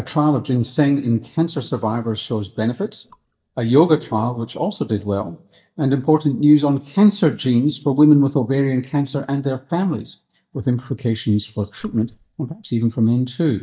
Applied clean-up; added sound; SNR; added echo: neural mask model DeepFilterNet 3.